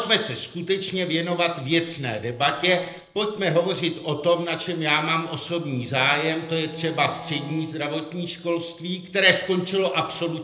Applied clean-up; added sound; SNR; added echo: neural separator model SepFormer DNS4.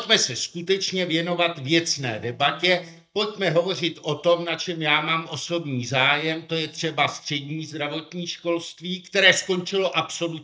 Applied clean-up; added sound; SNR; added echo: neural mask model DeepFilterNet 3.